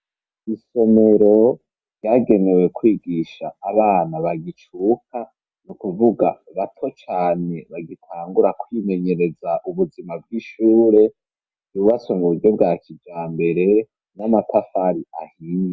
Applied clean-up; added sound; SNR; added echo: none; none; none; none.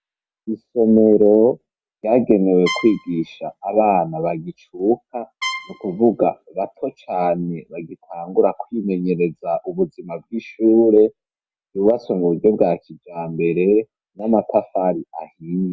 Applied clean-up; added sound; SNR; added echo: none; Trumpet; 11 dB; none.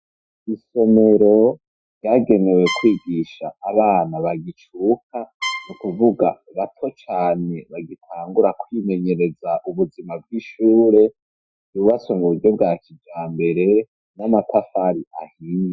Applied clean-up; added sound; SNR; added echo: classical method Wiener filter.